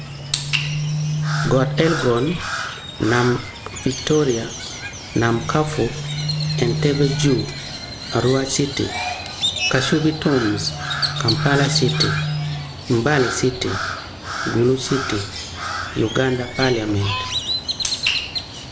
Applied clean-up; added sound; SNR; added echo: none; Crow; 3 dB; none.